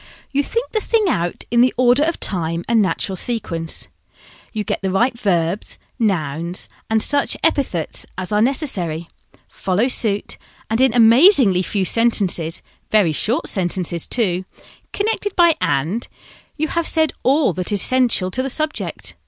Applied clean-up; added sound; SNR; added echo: none; none; none; none.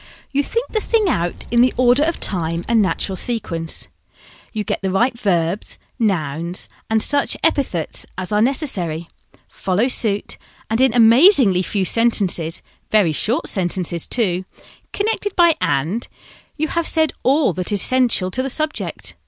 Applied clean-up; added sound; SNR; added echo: none; Wind; 14 dB; none.